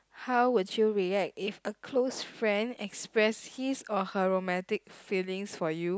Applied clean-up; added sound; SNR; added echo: none; none; none; none.